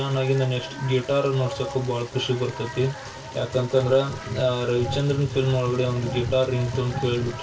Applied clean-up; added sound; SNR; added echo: none; Stream; 20 dB; reverberation time 0.2 s.